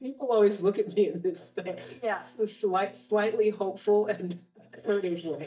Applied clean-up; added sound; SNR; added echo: neural mask model DeepFilterNet 3.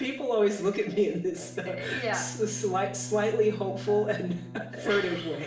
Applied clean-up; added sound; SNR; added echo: none; Bowed string instrument; 14 dB; reverberation time 0.5 s.